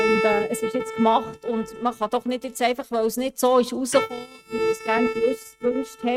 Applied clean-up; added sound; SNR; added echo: neural mask model RNNoise.